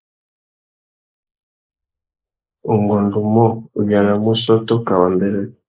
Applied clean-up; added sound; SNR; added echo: neural mask model Resemble Enhance denoiser.